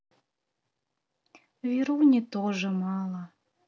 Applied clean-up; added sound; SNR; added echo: none; none; none; none.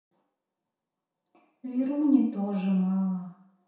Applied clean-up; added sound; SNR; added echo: none; none; none; reverberation time 0.7 s.